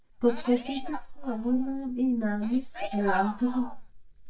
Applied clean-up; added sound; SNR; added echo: neural mask model DeepFilterNet 3.